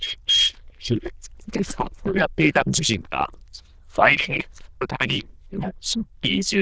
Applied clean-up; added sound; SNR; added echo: neural diffusion model UNIVERSE++.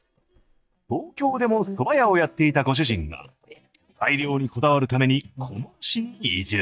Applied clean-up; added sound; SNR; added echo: neural mask model DeepFilterNet 3.